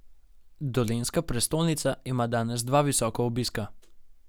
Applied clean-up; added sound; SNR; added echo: none; none; none; none.